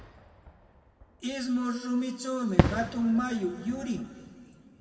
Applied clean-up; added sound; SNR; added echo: none; Fireworks; 2 dB; reverberation time 2.2 s.